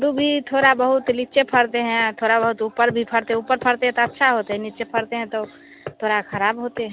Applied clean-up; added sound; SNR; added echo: none; Hammer; 18 dB; none.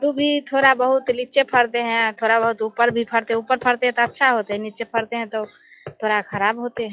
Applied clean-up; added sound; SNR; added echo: classical method log-MMSE.